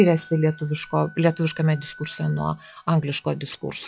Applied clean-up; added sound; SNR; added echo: classical method log-MMSE.